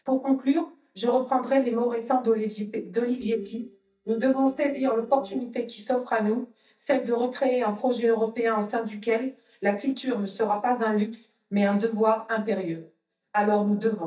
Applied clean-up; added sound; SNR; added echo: neural mask model DeepFilterNet 3.